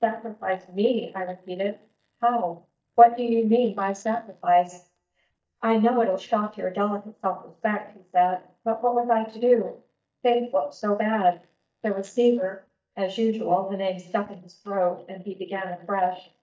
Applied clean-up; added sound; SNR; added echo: neural mask model DeepFilterNet 3.